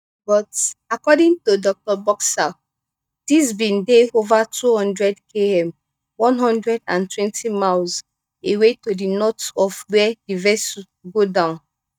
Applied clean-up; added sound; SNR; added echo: neural mask model DeepFilterNet 3.